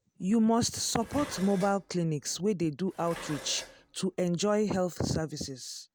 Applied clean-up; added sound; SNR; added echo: none; Dishes, pots, and pans; 17 dB; none.